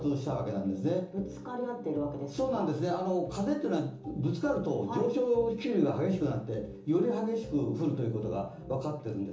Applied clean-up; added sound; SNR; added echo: none; none; none; reverberation time 1.2 s.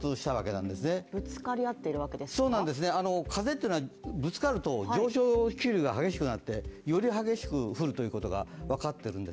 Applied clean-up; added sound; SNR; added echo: none; none; none; none.